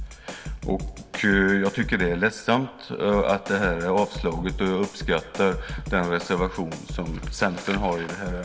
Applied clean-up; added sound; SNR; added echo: none; Drum kit; 10 dB; none.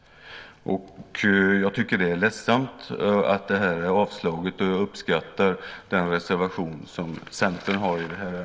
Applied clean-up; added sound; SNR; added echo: none; none; none; none.